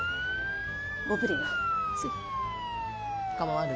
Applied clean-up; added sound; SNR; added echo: none; Motor vehicle (road) / Siren; -4 dB; none.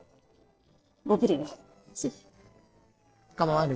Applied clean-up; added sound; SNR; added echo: neural separator model SepFormer DNS4.